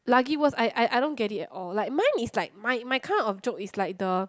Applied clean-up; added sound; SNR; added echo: none; none; none; none.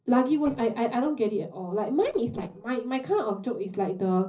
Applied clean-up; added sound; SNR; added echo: neural separator model SepFormer DNS4.